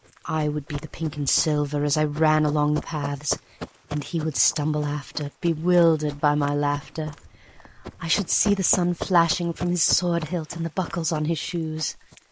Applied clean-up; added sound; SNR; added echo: neural mask model Resemble Enhance denoiser.